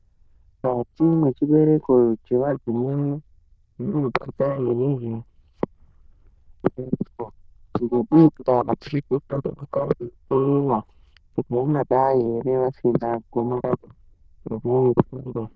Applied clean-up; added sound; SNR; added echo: neural diffusion model UNIVERSE++.